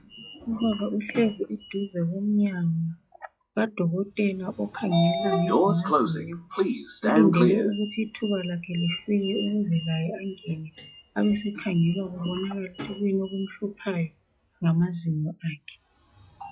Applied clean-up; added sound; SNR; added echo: classical method log-MMSE.